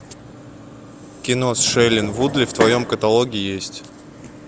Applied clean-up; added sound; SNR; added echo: none; none; none; none.